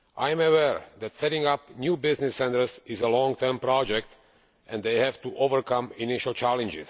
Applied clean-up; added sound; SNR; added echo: none; none; none; none.